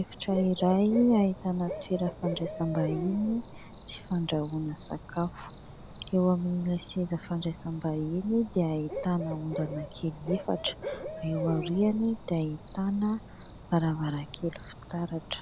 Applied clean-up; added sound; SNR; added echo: none; Cricket / Bird; 11 dB; none.